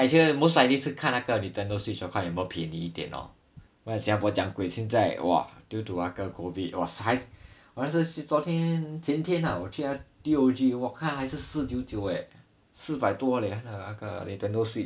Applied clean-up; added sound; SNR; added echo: none; none; none; none.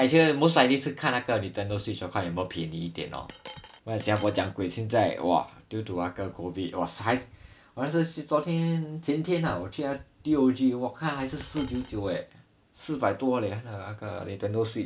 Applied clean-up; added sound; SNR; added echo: none; Coin (dropping); 18 dB; none.